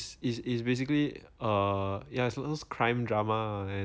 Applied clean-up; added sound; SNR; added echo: none; none; none; none.